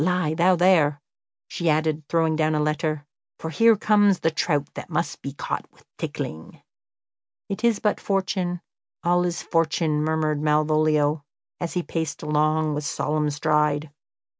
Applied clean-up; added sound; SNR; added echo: none; none; none; none.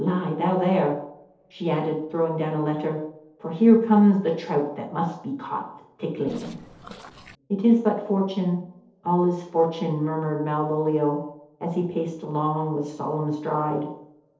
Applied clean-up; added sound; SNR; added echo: neural separator model SepFormer DNS4.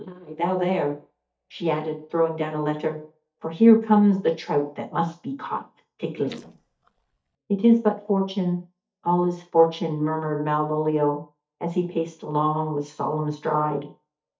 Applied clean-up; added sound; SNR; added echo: neural mask model DeepFilterNet 3.